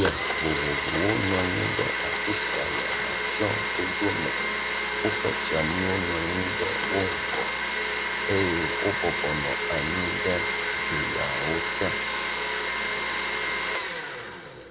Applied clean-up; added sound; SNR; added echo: none; Domestic sounds, home sounds; -3 dB; none.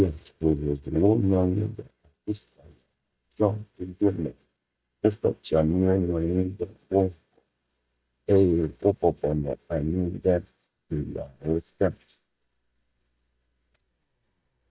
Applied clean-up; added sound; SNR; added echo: neural mask model DeepFilterNet 3.